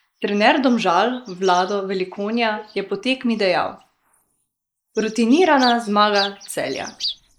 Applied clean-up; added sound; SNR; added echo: neural mask model Resemble Enhance denoiser.